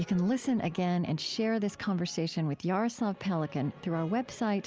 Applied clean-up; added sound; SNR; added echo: none; none; none; none.